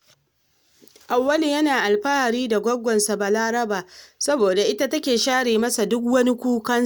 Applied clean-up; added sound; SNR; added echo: none; none; none; none.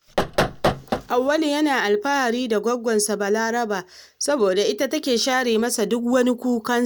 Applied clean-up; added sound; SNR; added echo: none; Knock; 2 dB; none.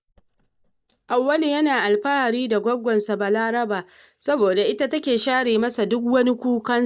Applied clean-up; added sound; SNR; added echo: neural mask model DeepFilterNet 3.